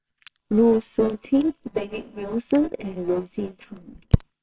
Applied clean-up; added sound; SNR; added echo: neural separator model SepFormer WHAMR!.